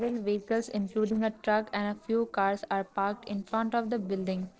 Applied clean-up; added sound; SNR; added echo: neural separator model SepFormer DNS4.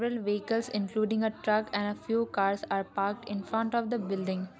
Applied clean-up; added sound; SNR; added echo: none; none; none; none.